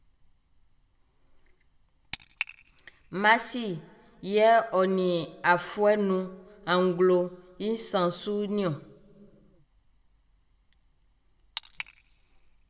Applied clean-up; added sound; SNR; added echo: none; none; none; reverberation time 1.3 s.